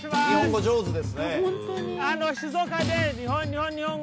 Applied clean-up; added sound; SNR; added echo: none; Snare drum; 11 dB; none.